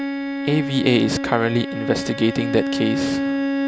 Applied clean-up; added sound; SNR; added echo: none; Bowed string instrument; 3 dB; none.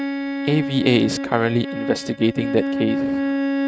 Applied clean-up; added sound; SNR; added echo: neural mask model RNNoise.